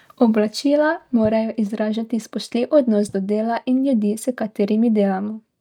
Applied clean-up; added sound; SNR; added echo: neural mask model DeepFilterNet 3.